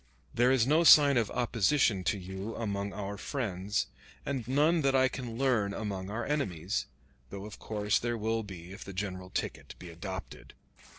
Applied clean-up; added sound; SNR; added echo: neural separator model SepFormer DNS4.